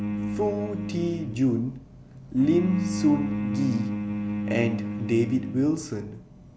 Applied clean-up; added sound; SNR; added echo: none; Bowed string instrument; 4 dB; none.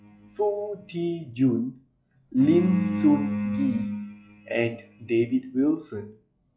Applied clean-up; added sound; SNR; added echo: classical method log-MMSE.